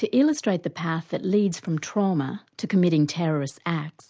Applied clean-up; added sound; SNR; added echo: none; none; none; none.